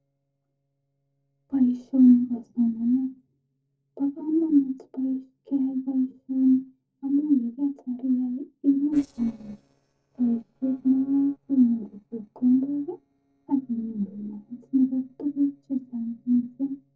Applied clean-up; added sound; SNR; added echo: neural separator model SepFormer DNS4.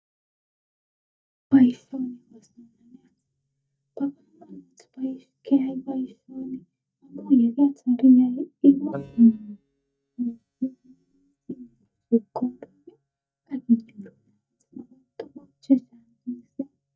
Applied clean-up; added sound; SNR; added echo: neural mask model DeepFilterNet 3.